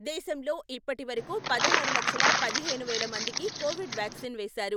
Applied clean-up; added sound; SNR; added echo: none; Crumpling, crinkling; -4 dB; none.